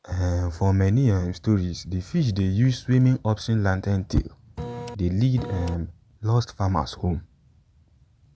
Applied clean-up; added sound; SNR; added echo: none; Printer; 9 dB; none.